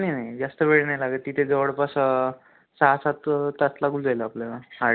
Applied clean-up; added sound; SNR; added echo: none; none; none; none.